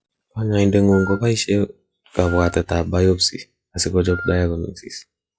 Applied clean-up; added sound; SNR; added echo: classical method log-MMSE.